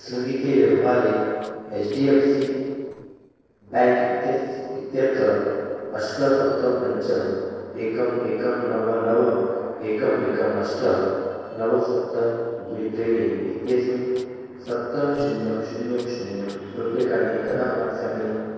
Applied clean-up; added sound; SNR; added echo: neural separator model SepFormer DNS4.